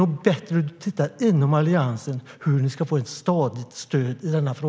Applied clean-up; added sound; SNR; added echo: none; none; none; none.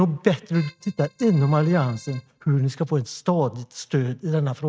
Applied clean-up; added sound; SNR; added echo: neural mask model RNNoise.